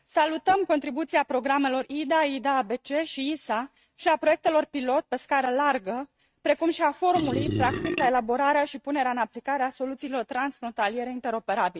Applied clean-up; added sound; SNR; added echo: neural mask model RNNoise.